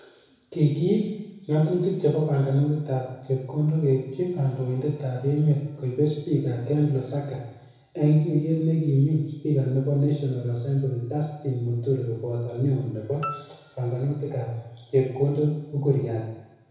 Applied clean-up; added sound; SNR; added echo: none; Piano; 14 dB; reverberation time 1.0 s.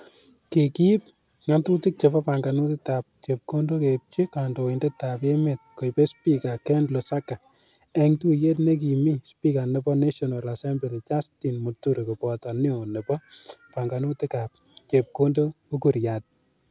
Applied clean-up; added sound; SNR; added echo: none; none; none; none.